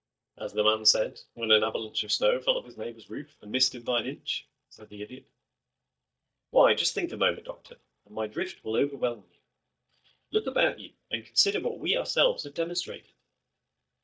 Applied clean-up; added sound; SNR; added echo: neural mask model DeepFilterNet 3.